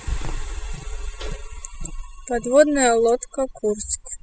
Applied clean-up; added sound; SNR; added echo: classical method spectral subtraction.